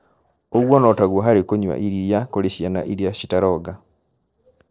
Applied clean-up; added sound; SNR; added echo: neural separator model SepFormer DNS4.